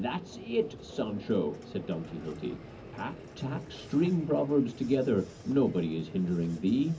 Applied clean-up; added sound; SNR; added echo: none; Vehicle; 16 dB; reverberation time 0.4 s.